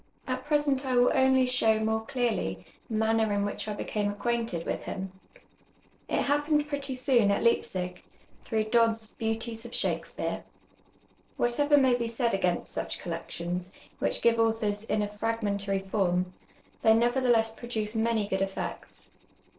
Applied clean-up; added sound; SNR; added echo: neural separator model SepFormer DNS4.